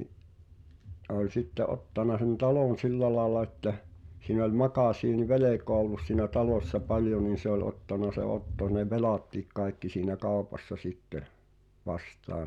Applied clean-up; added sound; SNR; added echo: none; none; none; none.